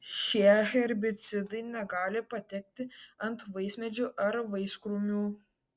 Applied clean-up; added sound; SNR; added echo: none; none; none; none.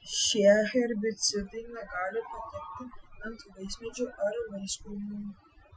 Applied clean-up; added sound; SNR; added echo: classical method Wiener filter.